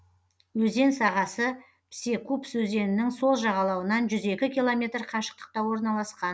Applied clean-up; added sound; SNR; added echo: none; none; none; none.